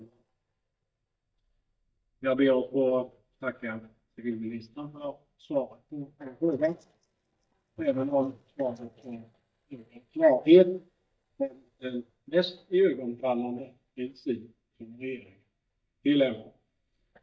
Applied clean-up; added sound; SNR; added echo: neural mask model DeepFilterNet 3.